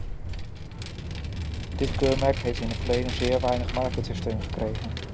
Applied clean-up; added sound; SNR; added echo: none; Vehicle; 1 dB; none.